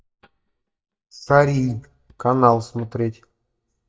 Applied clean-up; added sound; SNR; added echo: neural mask model DeepFilterNet 3.